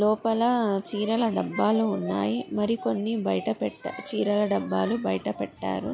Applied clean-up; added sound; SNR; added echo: none; none; none; none.